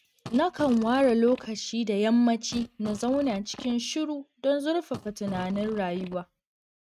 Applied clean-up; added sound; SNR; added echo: neural mask model RNNoise.